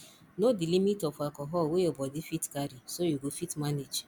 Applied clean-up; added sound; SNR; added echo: none; none; none; none.